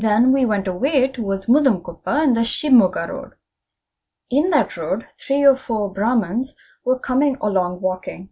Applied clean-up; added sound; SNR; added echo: none; none; none; none.